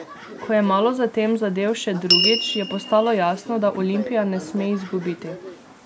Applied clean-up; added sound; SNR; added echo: none; Door / Bell; 6 dB; none.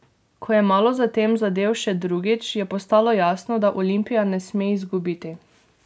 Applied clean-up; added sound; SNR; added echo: none; none; none; none.